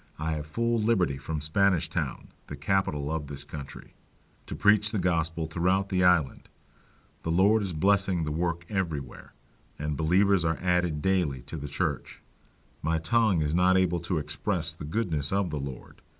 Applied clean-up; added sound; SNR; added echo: none; none; none; none.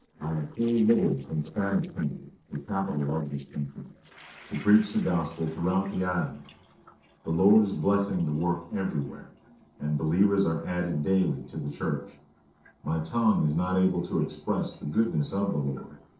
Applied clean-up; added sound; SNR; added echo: neural separator model SepFormer DNS4.